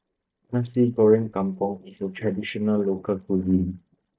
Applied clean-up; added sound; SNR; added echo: neural mask model DeepFilterNet 3.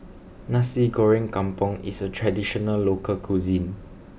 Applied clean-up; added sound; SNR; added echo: none; none; none; none.